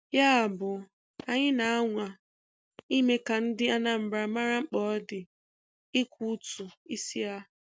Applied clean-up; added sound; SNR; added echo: none; none; none; none.